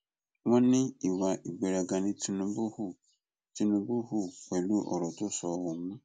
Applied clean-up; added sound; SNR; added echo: none; none; none; none.